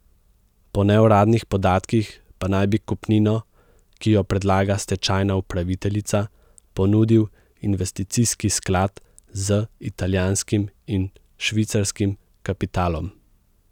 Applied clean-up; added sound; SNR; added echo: none; none; none; none.